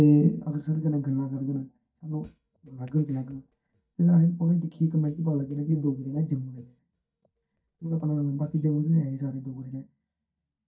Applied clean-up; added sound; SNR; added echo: neural mask model DeepFilterNet 3.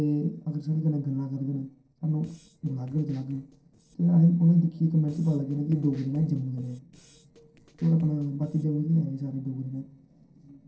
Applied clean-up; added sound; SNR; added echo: neural separator model SepFormer DNS4.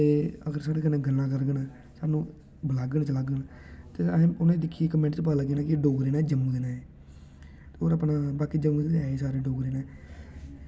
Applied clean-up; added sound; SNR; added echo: none; none; none; none.